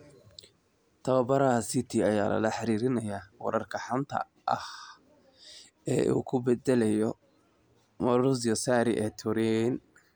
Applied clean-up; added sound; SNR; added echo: none; none; none; none.